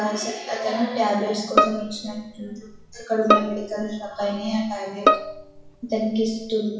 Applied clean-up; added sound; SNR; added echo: none; Bowed string instrument; -1 dB; reverberation time 0.7 s.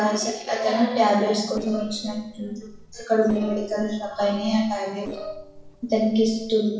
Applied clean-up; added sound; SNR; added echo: neural separator model SepFormer DNS4.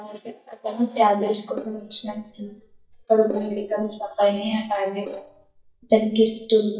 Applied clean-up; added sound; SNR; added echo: neural mask model DeepFilterNet 3.